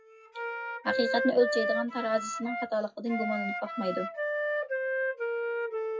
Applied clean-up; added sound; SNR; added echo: classical method WPE with log-MMSE.